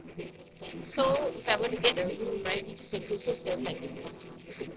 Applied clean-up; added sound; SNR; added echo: neural separator model SepFormer DNS4.